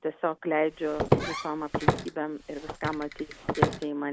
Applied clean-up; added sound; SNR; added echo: none; Walk, footsteps; -1 dB; none.